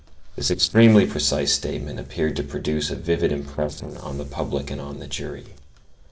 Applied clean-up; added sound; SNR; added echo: neural separator model SepFormer DNS4.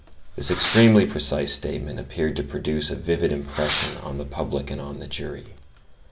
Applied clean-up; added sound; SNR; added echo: none; Fireworks; 7 dB; none.